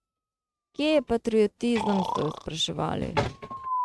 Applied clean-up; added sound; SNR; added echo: neural mask model RNNoise.